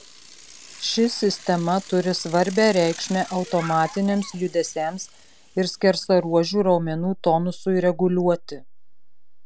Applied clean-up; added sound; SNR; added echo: none; Bicycle; 17 dB; none.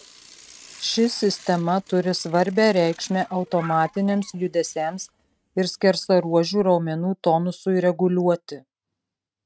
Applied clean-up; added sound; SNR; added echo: neural mask model RNNoise.